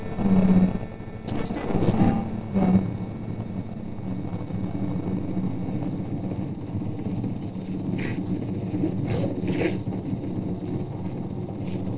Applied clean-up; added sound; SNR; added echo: neural separator model SepFormer DNS4.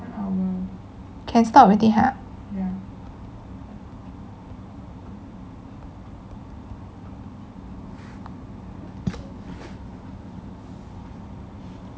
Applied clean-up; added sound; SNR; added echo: none; none; none; none.